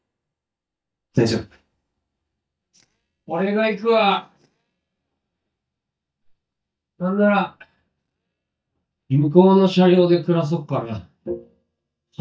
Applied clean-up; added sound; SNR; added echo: neural mask model DeepFilterNet 3.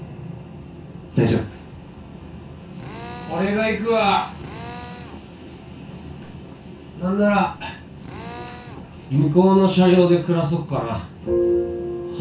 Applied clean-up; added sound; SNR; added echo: none; Drill; 18 dB; reverberation time 0.2 s.